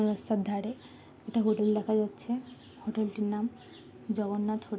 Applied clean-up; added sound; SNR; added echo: none; none; none; none.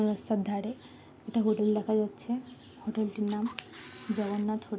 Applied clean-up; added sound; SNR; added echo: none; Camera; 15 dB; none.